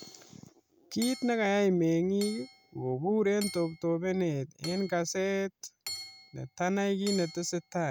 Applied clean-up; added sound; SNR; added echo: none; Hammer / Chink, clink; 16 dB; none.